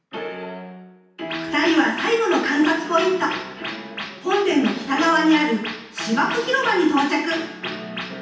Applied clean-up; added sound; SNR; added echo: none; none; none; reverberation time 0.9 s.